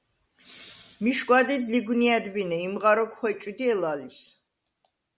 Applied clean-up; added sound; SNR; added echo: none; none; none; none.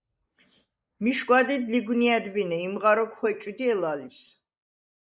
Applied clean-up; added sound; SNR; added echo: neural mask model Resemble Enhance denoiser.